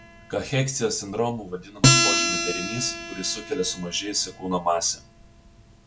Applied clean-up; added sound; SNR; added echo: none; Acoustic guitar; -1 dB; none.